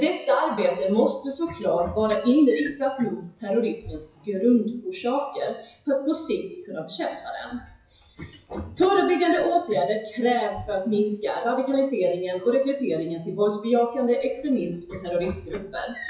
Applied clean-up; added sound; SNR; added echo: classical method WPE with log-MMSE.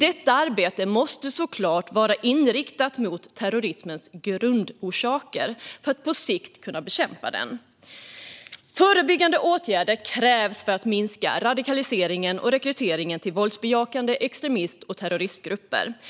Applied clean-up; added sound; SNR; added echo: none; none; none; none.